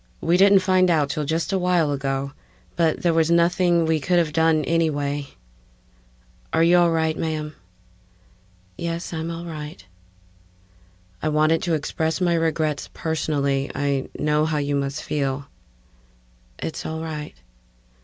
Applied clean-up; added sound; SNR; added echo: none; none; none; none.